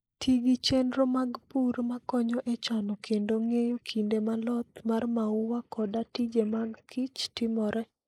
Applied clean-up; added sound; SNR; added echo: neural mask model Resemble Enhance denoiser.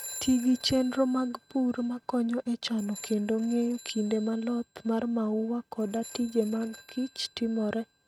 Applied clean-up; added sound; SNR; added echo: neural mask model RNNoise.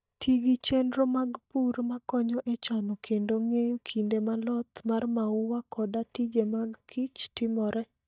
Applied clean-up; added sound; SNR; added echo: neural mask model DeepFilterNet 3.